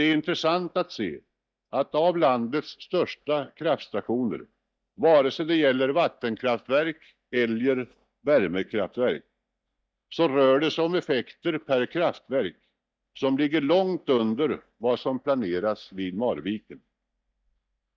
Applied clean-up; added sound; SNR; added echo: neural mask model DeepFilterNet 3.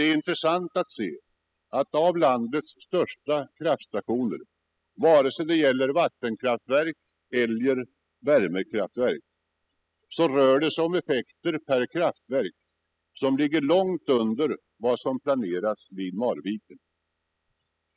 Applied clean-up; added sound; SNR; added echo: classical method spectral subtraction.